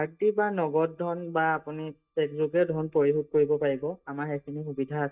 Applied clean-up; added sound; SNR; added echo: neural mask model DeepFilterNet 3.